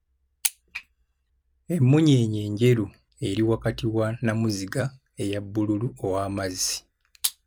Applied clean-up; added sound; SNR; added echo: none; none; none; none.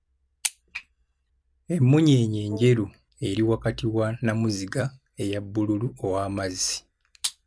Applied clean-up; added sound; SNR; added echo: none; Wind instrument, woodwind instrument; 18 dB; none.